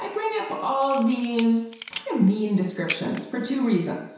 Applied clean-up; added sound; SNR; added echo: none; Camera; 14 dB; reverberation time 0.7 s.